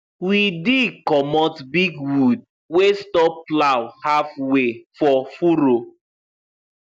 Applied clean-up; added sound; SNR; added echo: none; none; none; none.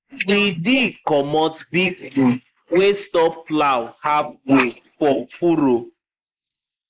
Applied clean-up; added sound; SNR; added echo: neural mask model Resemble Enhance denoiser.